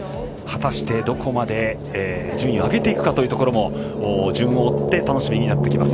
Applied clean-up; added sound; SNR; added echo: none; none; none; none.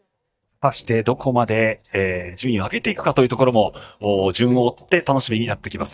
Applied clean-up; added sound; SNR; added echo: neural mask model DeepFilterNet 3.